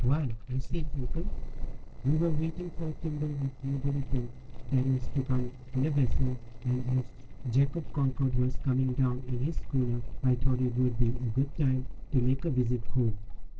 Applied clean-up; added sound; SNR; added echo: neural separator model SepFormer DNS4.